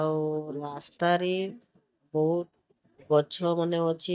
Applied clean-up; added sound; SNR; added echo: neural mask model DeepFilterNet 3.